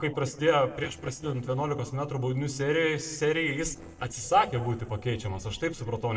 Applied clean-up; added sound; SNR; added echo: neural separator model SepFormer DNS4.